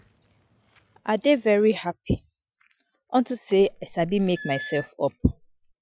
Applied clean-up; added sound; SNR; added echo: classical method Wiener filter.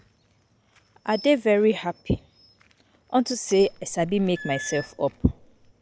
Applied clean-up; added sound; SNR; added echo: none; Squeak / Screech; 16 dB; none.